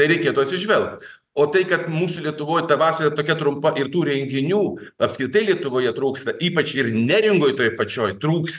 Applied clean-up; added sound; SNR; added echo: none; none; none; none.